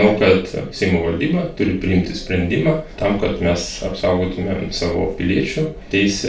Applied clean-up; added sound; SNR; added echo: none; none; none; reverberation time 0.3 s.